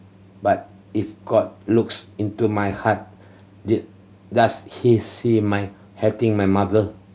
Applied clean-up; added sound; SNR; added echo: none; none; none; none.